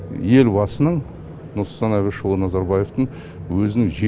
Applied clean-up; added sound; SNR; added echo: none; none; none; none.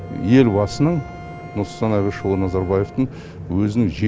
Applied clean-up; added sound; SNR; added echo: none; Bowed string instrument; 20 dB; none.